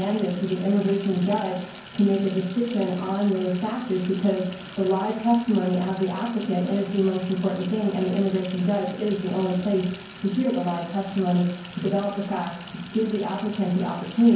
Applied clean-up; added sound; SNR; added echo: none; Sink (filling or washing); 15 dB; reverberation time 0.9 s.